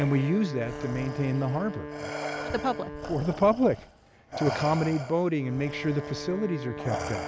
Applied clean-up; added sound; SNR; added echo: none; Wind instrument, woodwind instrument + Respiratory sounds; 8 dB; none.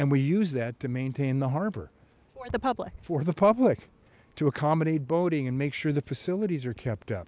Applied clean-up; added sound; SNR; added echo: none; none; none; none.